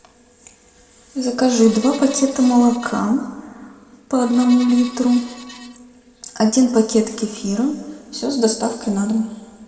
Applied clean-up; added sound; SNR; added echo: none; Screech; 19 dB; reverberation time 1.6 s.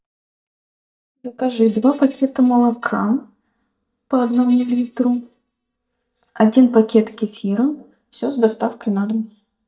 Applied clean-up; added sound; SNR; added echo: neural mask model DeepFilterNet 3.